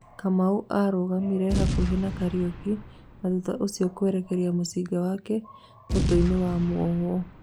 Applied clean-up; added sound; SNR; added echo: none; Boom; 7 dB; none.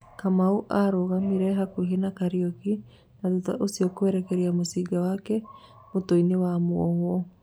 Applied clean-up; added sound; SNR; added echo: none; none; none; none.